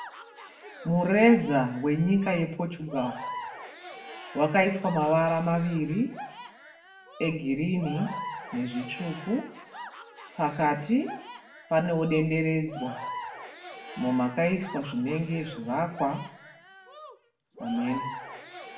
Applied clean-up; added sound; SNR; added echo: none; Crowd / Cheering; 14 dB; reverberation time 0.5 s.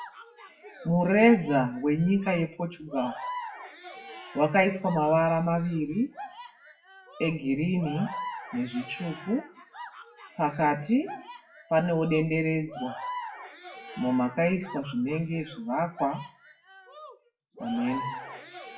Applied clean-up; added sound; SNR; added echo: classical method WPE with log-MMSE.